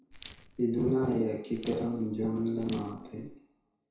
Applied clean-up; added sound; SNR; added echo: none; Rattle; -1 dB; reverberation time 0.6 s.